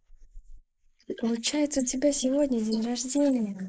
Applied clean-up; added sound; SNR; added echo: neural mask model Resemble Enhance denoiser.